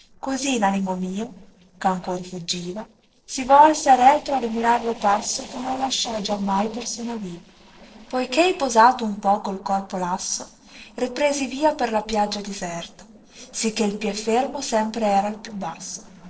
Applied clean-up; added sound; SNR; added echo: neural separator model SepFormer DNS4.